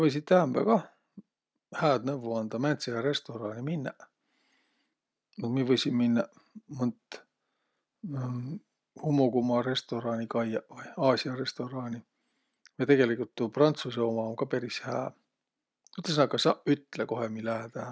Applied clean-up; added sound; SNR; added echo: none; none; none; none.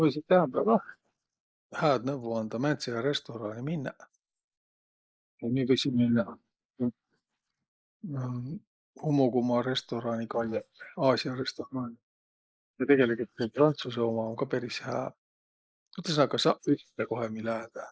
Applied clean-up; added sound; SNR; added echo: neural mask model Resemble Enhance denoiser.